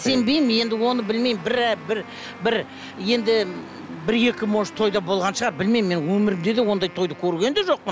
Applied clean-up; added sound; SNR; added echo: none; Engine starting + Wind instrument, woodwind instrument; 17 dB; none.